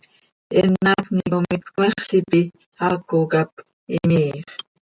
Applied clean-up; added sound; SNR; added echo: none; none; none; none.